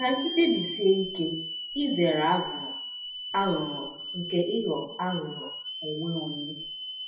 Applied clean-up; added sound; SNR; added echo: classical method WPE with log-MMSE.